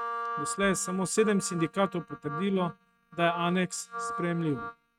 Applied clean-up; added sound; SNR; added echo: neural mask model RNNoise.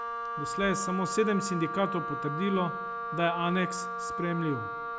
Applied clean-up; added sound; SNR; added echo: none; Wind instrument, woodwind instrument; 4 dB; none.